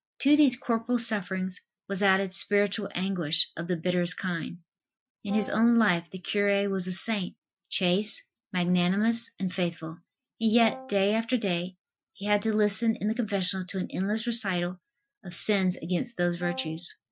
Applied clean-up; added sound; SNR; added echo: classical method Wiener filter.